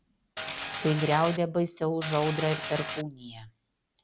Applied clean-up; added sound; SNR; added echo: none; Mechanisms; 3 dB; none.